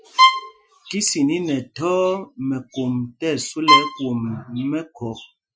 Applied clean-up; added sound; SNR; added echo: classical method Wiener filter.